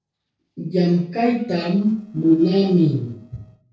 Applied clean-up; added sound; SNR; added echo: neural separator model SepFormer DNS4.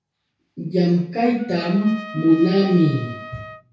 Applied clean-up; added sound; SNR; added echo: none; Trumpet; 18 dB; reverberation time 0.6 s.